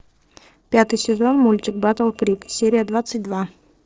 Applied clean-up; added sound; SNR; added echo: neural separator model SepFormer DNS4.